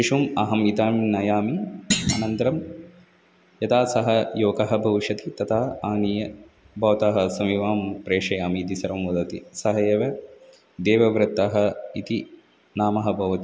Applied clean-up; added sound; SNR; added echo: none; Thump, thud; 4 dB; none.